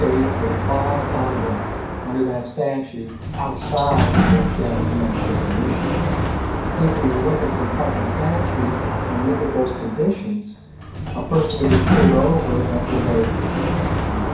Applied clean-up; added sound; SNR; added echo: none; Sliding door; -1 dB; reverberation time 0.6 s.